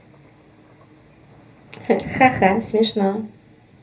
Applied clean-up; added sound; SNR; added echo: none; Thunder; 16 dB; reverberation time 0.3 s.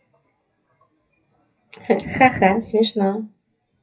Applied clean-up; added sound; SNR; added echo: classical method WPE with log-MMSE.